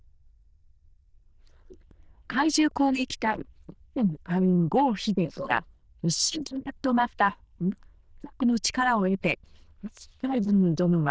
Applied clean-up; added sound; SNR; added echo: neural diffusion model UNIVERSE++.